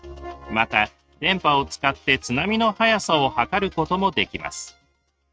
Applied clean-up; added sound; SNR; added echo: neural mask model RNNoise.